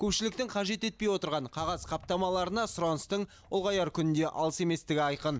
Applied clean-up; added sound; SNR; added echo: none; none; none; none.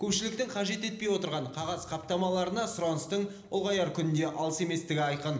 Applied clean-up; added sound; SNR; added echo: none; none; none; reverberation time 0.8 s.